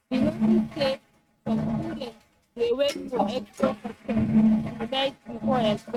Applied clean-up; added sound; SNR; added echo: neural mask model RNNoise.